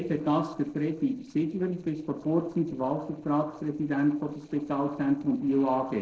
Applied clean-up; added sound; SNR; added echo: neural separator model SepFormer DNS4.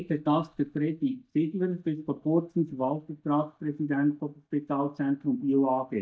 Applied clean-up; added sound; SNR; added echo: neural mask model DeepFilterNet 3.